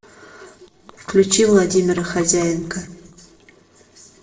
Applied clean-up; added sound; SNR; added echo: neural separator model SepFormer DNS4.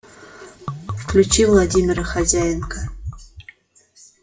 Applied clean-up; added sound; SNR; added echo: classical method WPE with log-MMSE.